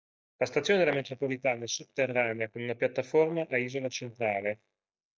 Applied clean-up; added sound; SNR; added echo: neural mask model DeepFilterNet 3.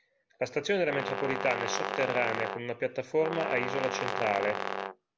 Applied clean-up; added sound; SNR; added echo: none; Brass instrument; 3 dB; none.